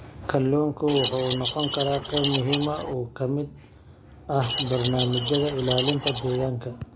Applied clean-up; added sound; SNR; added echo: none; Keys jangling; 6 dB; none.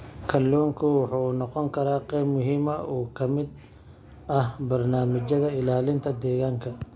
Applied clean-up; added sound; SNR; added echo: none; none; none; none.